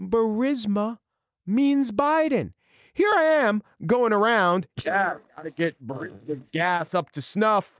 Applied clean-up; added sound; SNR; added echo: neural mask model DeepFilterNet 3.